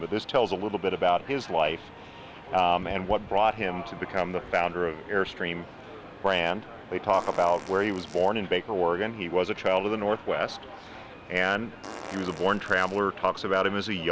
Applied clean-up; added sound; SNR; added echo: none; Fart; 17 dB; none.